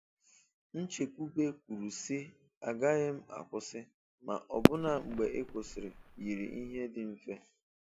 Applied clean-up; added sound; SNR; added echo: none; Fireworks; -4 dB; none.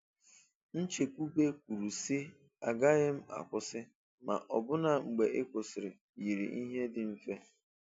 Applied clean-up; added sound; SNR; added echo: none; none; none; none.